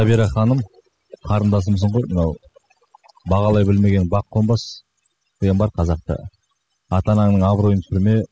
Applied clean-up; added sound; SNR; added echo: classical method spectral subtraction.